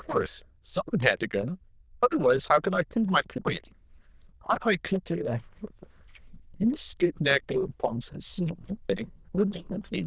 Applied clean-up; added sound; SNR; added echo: neural diffusion model UNIVERSE++.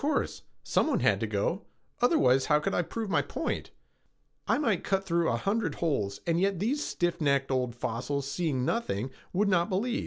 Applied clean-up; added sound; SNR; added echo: none; none; none; none.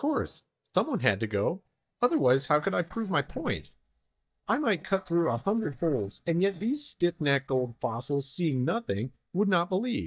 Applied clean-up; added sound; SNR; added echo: neural mask model DeepFilterNet 3.